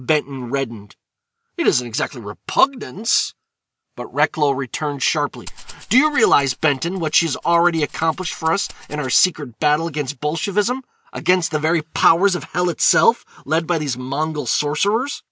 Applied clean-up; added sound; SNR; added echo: none; Rattle (instrument); 19 dB; none.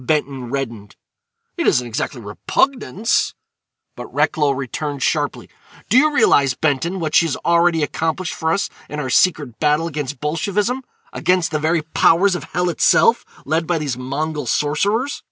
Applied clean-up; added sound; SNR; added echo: none; none; none; none.